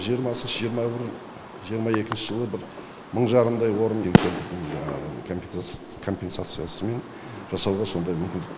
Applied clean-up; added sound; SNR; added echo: none; Fireworks; 4 dB; none.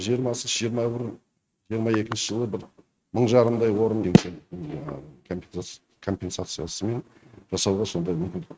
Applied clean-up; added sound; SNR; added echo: neural mask model RNNoise.